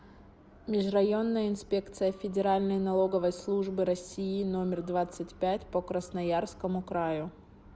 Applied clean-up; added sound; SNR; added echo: none; none; none; none.